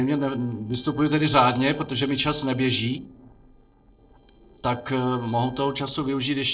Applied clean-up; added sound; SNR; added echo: neural separator model SepFormer DNS4.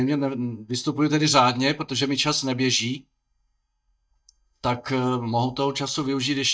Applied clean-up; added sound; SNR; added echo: neural mask model DeepFilterNet 3.